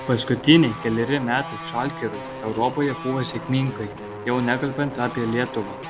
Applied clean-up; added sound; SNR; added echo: none; Guitar; 11 dB; none.